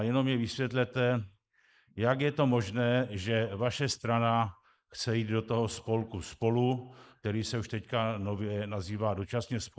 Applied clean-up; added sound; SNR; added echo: neural mask model Resemble Enhance denoiser.